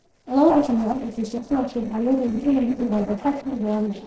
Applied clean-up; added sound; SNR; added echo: neural separator model SepFormer DNS4.